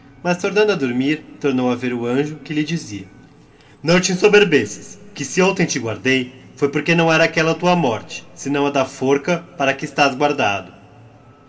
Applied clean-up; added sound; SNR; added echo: none; none; none; reverberation time 2.1 s.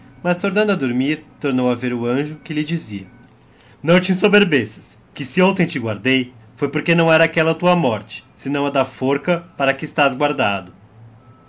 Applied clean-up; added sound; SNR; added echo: none; none; none; none.